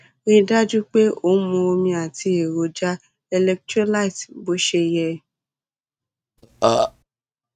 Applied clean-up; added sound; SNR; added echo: neural mask model RNNoise.